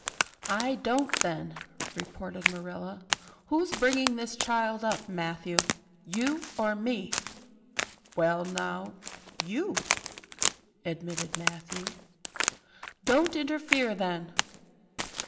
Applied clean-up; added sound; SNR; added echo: none; Crack; 3 dB; reverberation time 1.3 s.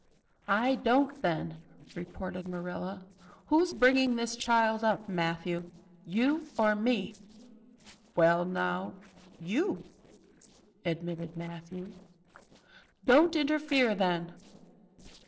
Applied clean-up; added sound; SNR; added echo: neural separator model SepFormer DNS4.